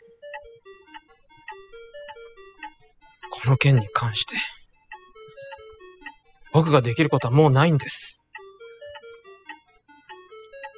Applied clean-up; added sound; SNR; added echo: classical method spectral subtraction.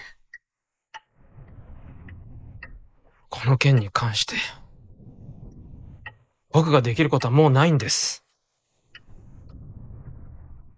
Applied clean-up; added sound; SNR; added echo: neural mask model Resemble Enhance denoiser.